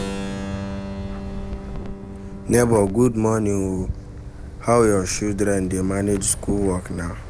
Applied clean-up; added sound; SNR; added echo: none; Keyboard (musical) + Wind; 9 dB; none.